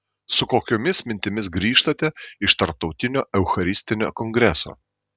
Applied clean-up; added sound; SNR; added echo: none; none; none; none.